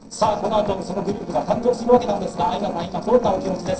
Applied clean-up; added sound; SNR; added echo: neural separator model SepFormer DNS4.